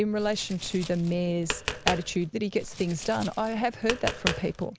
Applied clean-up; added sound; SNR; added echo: none; Tap; 7 dB; none.